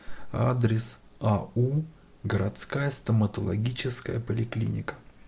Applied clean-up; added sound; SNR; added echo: none; none; none; none.